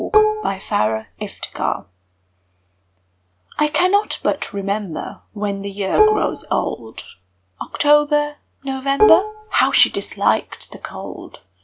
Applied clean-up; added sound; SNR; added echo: none; Dishes, pots, and pans; 0 dB; none.